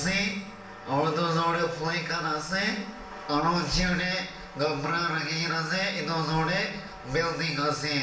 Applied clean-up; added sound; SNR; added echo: none; none; none; reverberation time 0.8 s.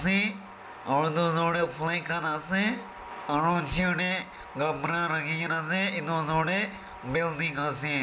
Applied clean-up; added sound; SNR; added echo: none; none; none; none.